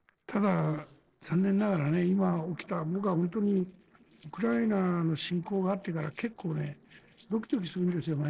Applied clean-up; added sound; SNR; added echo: neural separator model SepFormer DNS4.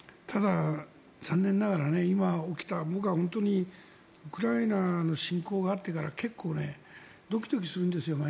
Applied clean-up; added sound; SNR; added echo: none; none; none; none.